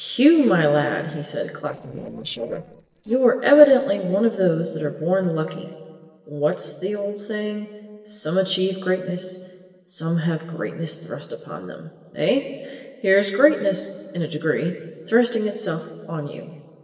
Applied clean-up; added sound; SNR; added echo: neural separator model SepFormer DNS4.